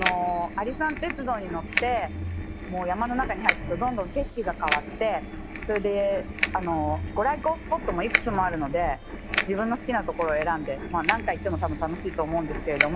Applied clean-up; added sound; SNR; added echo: none; Crackle; 4 dB; none.